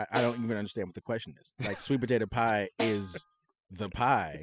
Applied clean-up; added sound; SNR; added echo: classical method spectral subtraction.